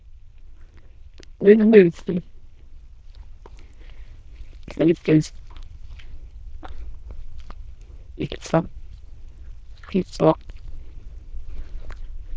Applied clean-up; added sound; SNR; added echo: neural diffusion model UNIVERSE++.